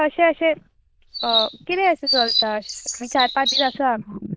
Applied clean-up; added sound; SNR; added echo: neural diffusion model UNIVERSE++.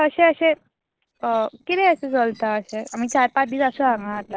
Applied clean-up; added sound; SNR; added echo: neural separator model SepFormer DNS4.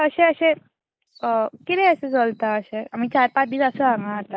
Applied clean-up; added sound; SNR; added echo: neural mask model DeepFilterNet 3.